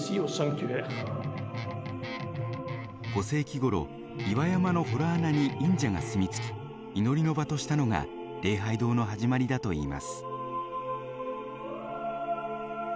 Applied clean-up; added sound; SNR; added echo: none; Guitar; 6 dB; none.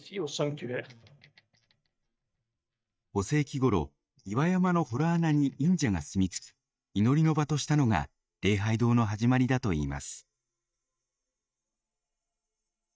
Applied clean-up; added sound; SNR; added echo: neural mask model DeepFilterNet 3.